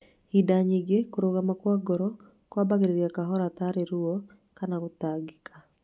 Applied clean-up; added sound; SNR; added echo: none; none; none; none.